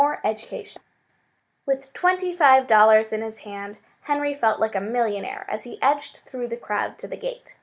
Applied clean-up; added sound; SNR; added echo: none; none; none; none.